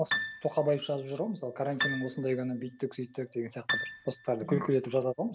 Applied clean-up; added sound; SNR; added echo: none; Piano; 7 dB; none.